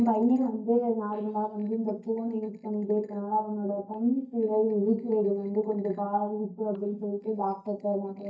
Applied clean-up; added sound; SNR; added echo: neural mask model DeepFilterNet 3.